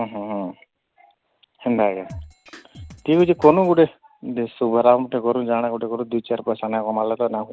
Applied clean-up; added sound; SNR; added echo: none; Drum kit; 19 dB; none.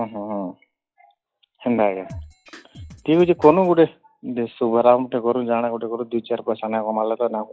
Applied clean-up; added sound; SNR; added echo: classical method log-MMSE.